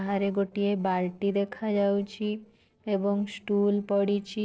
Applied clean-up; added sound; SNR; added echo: neural separator model SepFormer DNS4.